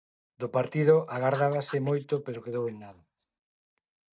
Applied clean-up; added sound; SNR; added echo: neural mask model DeepFilterNet 3.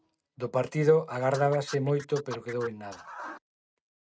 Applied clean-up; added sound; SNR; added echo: neural mask model RNNoise.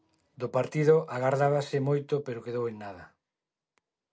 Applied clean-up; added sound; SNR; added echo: none; none; none; none.